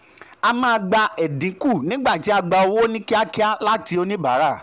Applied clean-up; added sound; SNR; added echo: none; none; none; none.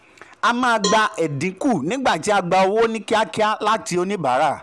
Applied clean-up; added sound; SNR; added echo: none; Cowbell; 12 dB; none.